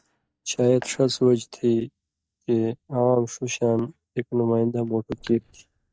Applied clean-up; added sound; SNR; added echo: neural mask model DeepFilterNet 3.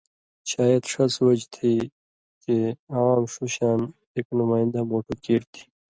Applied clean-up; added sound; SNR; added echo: none; none; none; none.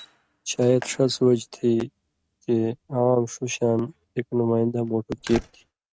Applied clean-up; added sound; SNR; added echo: neural mask model RNNoise.